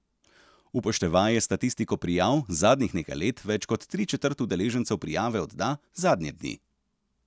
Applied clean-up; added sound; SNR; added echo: none; none; none; none.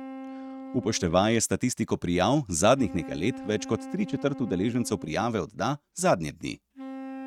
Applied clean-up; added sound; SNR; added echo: neural mask model RNNoise.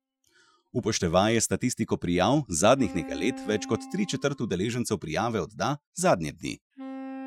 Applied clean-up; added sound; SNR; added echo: classical method Wiener filter.